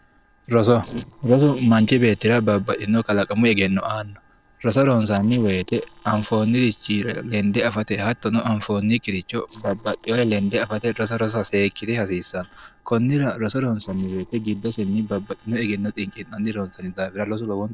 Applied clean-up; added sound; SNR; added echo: neural separator model SepFormer DNS4.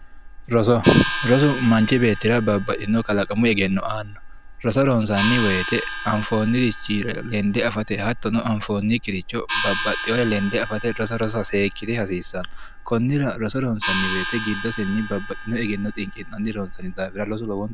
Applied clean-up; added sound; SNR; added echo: none; Gong; 8 dB; none.